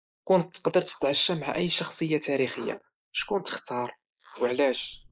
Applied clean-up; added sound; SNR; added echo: neural mask model Resemble Enhance denoiser.